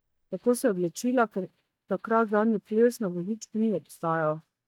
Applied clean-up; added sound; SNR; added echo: neural mask model DeepFilterNet 3.